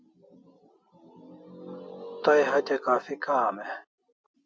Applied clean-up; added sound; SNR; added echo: none; none; none; none.